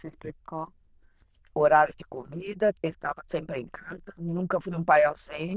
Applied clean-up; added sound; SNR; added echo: neural diffusion model UNIVERSE++.